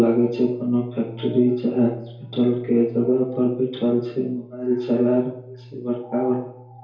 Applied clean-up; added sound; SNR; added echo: none; none; none; reverberation time 2.4 s.